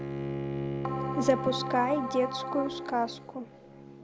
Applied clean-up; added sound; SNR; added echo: none; Bowed string instrument + Keyboard (musical); 3 dB; none.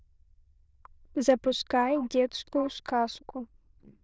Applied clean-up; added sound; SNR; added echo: neural diffusion model UNIVERSE++.